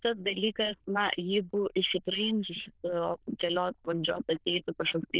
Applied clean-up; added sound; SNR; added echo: neural diffusion model UNIVERSE++.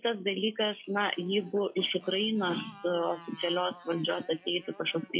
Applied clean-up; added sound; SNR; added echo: classical method log-MMSE.